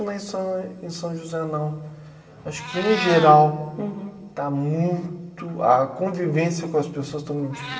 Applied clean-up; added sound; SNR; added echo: none; Meow; 15 dB; reverberation time 1.9 s.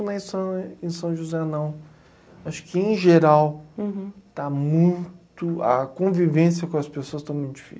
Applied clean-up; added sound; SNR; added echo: none; none; none; none.